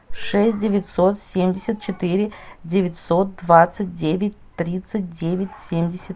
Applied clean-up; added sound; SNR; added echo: none; none; none; none.